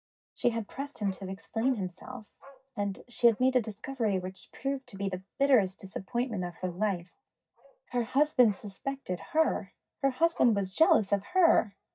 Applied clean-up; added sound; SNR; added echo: neural mask model DeepFilterNet 3.